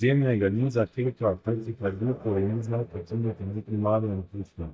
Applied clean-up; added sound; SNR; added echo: neural mask model DeepFilterNet 3.